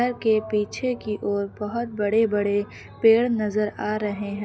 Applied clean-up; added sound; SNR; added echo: none; none; none; none.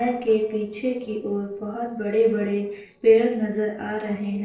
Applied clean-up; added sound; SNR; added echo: neural separator model SepFormer DNS4.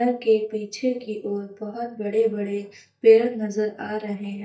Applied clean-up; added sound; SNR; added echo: neural mask model DeepFilterNet 3.